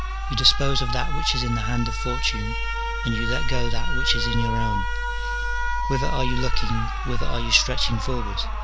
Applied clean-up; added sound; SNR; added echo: none; Alarm; 8 dB; none.